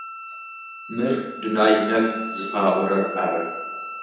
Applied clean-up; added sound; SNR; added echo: none; Wind instrument, woodwind instrument; 10 dB; reverberation time 0.9 s.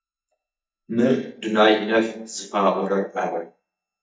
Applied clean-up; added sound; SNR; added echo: neural mask model DeepFilterNet 3.